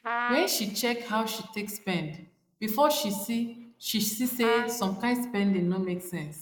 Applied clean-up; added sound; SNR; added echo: neural mask model Resemble Enhance denoiser.